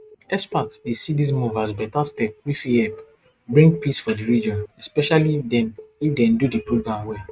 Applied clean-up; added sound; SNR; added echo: neural mask model RNNoise.